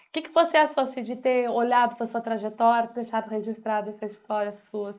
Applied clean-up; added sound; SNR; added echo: neural mask model Resemble Enhance denoiser.